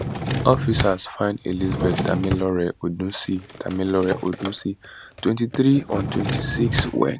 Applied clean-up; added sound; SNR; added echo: none; Drawer open or close; 5 dB; none.